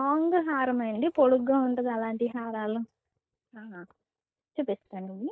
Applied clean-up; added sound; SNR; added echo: neural mask model DeepFilterNet 3.